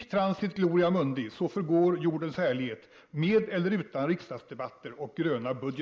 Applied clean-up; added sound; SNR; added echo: neural mask model Resemble Enhance denoiser.